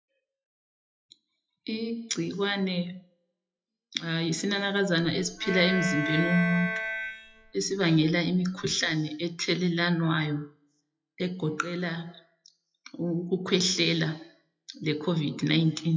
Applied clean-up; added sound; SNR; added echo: classical method WPE with log-MMSE.